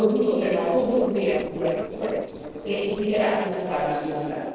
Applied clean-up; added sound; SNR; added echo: neural separator model SepFormer DNS4.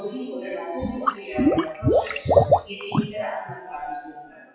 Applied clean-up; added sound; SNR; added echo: classical method WPE with log-MMSE.